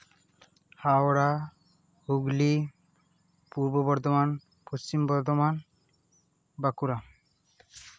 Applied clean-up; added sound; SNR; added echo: none; none; none; none.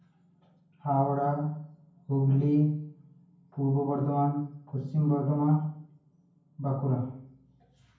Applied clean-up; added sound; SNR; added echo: none; none; none; reverberation time 0.9 s.